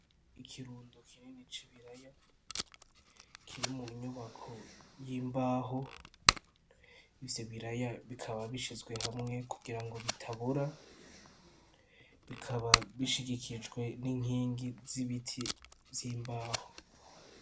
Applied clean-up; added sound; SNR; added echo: none; Packing tape, duct tape; 2 dB; none.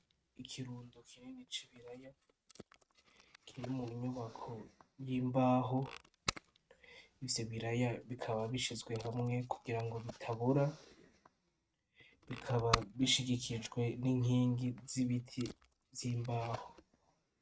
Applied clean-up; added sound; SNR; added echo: neural mask model RNNoise.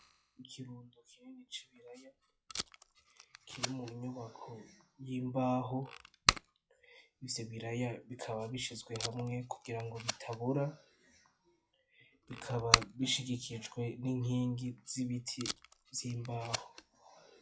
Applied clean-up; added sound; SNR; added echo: classical method log-MMSE.